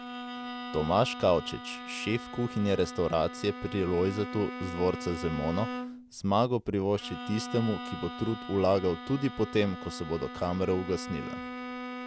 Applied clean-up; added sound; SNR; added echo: none; Bowed string instrument; 10 dB; none.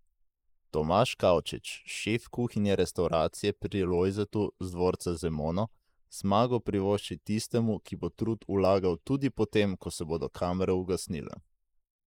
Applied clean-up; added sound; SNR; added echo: neural mask model Resemble Enhance denoiser.